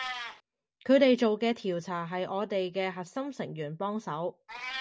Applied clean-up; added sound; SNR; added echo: none; Meow; 15 dB; none.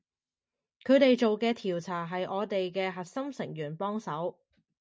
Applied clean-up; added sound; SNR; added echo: none; none; none; none.